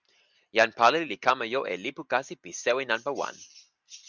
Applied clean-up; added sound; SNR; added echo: none; none; none; none.